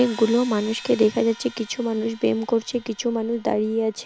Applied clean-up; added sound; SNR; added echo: none; Crash cymbal; 20 dB; none.